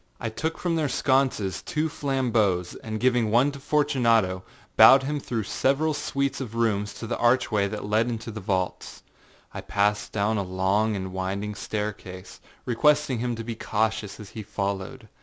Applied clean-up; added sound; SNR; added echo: none; none; none; none.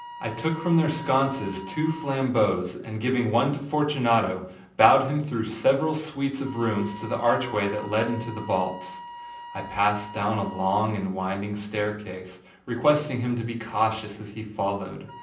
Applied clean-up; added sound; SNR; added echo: none; Wind instrument, woodwind instrument; 18 dB; reverberation time 0.6 s.